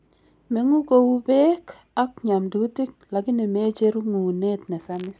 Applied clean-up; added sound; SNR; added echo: none; none; none; none.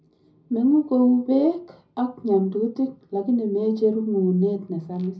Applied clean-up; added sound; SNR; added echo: none; none; none; reverberation time 0.4 s.